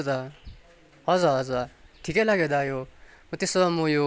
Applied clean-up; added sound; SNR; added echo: none; none; none; none.